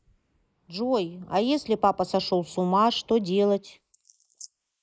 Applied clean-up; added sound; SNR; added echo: neural mask model Resemble Enhance denoiser.